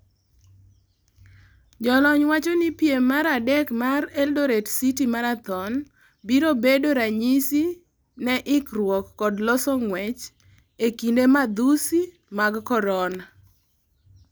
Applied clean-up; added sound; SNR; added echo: none; none; none; none.